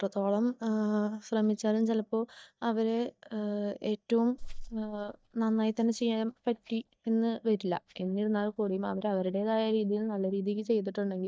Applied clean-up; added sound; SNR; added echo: neural mask model DeepFilterNet 3.